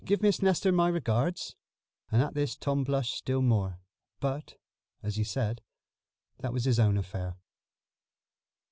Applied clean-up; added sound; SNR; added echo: none; none; none; none.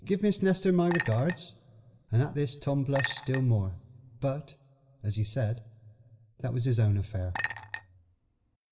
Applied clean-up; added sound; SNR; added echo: none; Chink, clink; 9 dB; reverberation time 0.9 s.